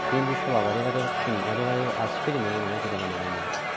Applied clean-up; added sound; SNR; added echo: none; Crowd; -1 dB; none.